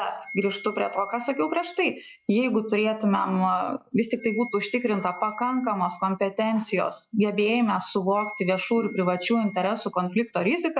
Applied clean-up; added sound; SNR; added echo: classical method log-MMSE.